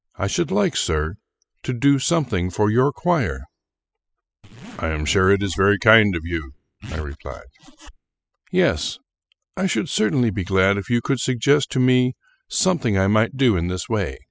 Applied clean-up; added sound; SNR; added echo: classical method spectral subtraction.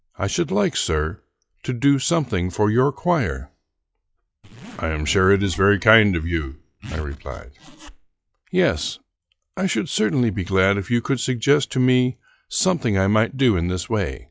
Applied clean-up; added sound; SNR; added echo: classical method log-MMSE.